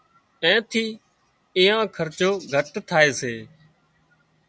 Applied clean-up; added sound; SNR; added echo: none; none; none; none.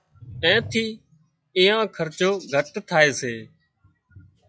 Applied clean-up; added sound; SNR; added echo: classical method log-MMSE.